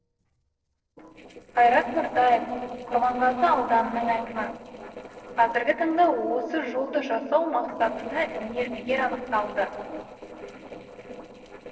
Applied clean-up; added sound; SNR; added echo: neural separator model SepFormer DNS4.